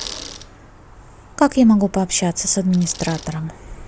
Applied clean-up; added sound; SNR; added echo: none; Bicycle; 19 dB; none.